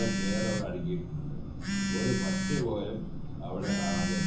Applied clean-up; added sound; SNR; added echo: none; Telephone; -2 dB; reverberation time 0.7 s.